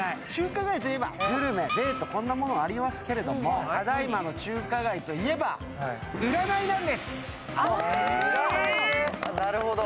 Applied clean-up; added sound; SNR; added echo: none; none; none; none.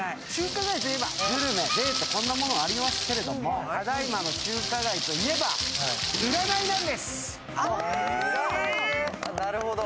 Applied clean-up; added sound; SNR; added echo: none; Rain; 1 dB; none.